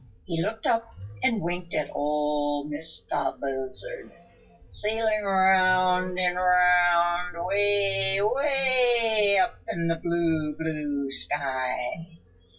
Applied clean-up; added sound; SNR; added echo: classical method WPE with log-MMSE.